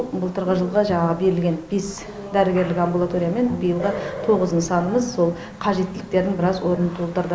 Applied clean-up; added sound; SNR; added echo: none; Bowed string instrument; 16 dB; none.